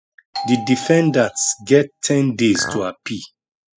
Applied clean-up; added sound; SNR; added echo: classical method spectral subtraction.